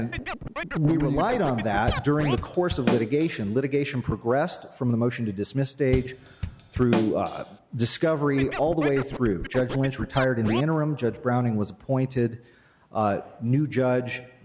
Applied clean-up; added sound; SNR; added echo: none; Drum kit + Scratching (performance technique); 7 dB; none.